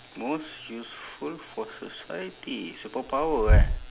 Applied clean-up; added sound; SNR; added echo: none; Toilet flush; -4 dB; none.